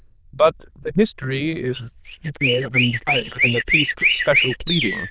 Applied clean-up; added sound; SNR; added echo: neural diffusion model UNIVERSE++.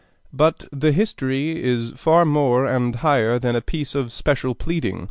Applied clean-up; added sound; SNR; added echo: none; none; none; none.